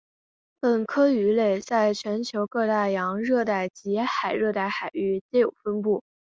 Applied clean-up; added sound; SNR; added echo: none; none; none; none.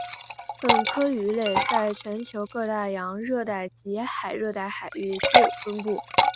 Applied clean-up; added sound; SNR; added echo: none; Liquid; -2 dB; none.